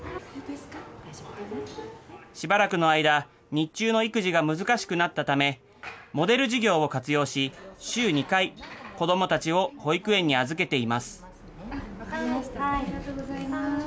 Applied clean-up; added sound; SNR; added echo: none; none; none; none.